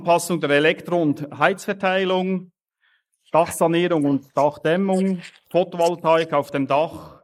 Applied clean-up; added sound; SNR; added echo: neural mask model Resemble Enhance denoiser.